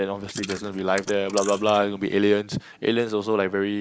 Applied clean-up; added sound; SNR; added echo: neural mask model Resemble Enhance denoiser.